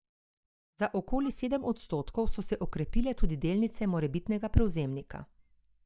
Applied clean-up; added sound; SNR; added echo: neural mask model DeepFilterNet 3.